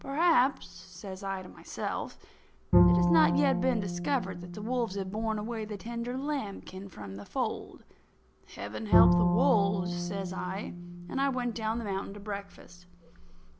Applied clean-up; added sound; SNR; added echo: none; Bowed string instrument; 0 dB; none.